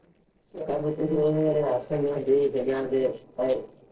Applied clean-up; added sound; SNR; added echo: neural separator model SepFormer DNS4.